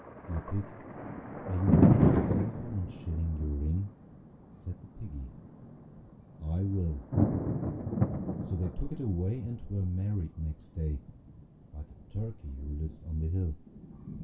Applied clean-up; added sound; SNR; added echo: none; Thunder; -2 dB; reverberation time 0.2 s.